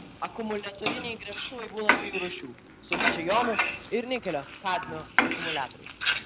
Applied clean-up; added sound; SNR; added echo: none; Frying (food); -2 dB; none.